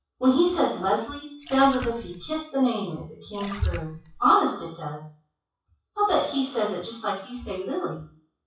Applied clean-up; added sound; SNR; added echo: classical method WPE with log-MMSE.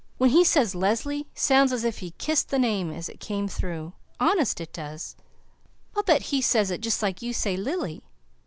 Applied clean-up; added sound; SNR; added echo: none; none; none; none.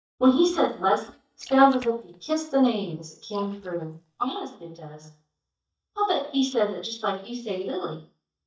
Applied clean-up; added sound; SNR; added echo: neural mask model DeepFilterNet 3.